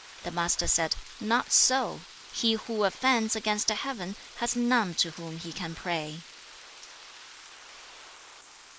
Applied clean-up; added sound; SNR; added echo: neural mask model Resemble Enhance denoiser.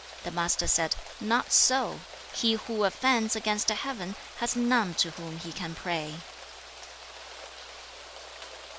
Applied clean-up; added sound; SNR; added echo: none; Rain; 14 dB; none.